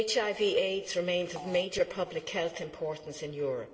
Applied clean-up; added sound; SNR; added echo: none; Fart; 19 dB; reverberation time 2.1 s.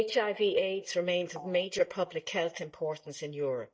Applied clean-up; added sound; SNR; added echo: neural mask model DeepFilterNet 3.